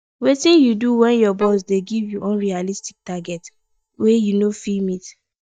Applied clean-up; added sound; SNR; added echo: neural mask model DeepFilterNet 3.